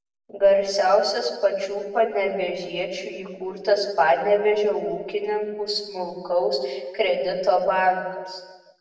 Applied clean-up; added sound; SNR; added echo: none; none; none; reverberation time 1.1 s.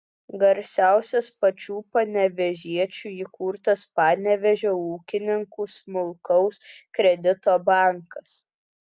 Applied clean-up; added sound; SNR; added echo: none; none; none; none.